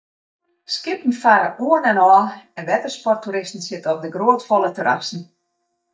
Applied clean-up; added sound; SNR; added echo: neural mask model DeepFilterNet 3.